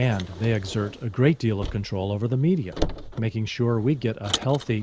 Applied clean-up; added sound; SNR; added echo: none; Car; 10 dB; none.